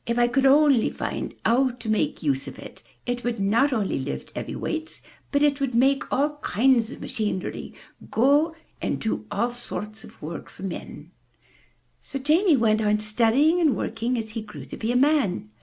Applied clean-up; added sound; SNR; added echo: none; none; none; none.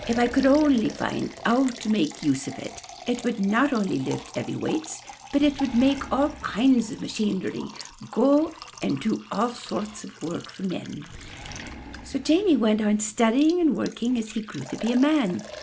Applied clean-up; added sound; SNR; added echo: none; Liquid + Animal; 17 dB; none.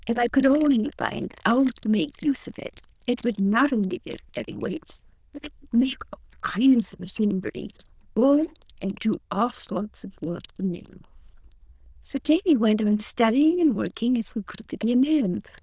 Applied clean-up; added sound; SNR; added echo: neural diffusion model UNIVERSE++.